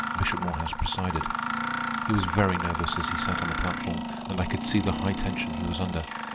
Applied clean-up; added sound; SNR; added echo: none; Mechanisms; 1 dB; none.